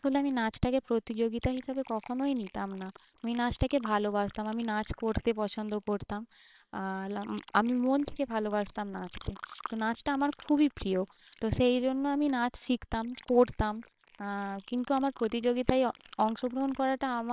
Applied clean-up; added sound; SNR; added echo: neural separator model SepFormer WHAMR!.